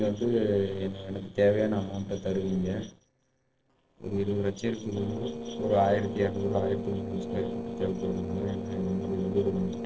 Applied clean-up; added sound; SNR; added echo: neural separator model SepFormer DNS4.